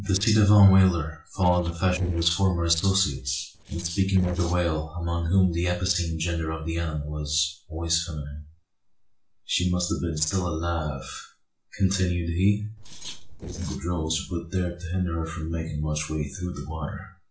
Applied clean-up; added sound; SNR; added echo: neural separator model SepFormer DNS4.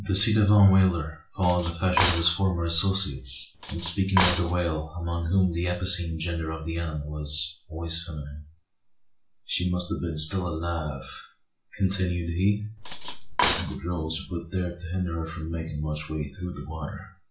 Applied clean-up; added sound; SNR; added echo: none; Cutlery, silverware; 4 dB; reverberation time 0.3 s.